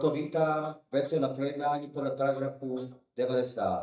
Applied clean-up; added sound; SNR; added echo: neural mask model DeepFilterNet 3.